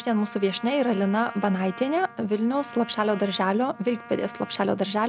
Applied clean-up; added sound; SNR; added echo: none; Trumpet; 18 dB; none.